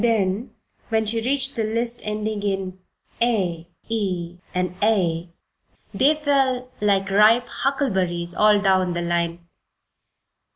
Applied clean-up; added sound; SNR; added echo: none; none; none; none.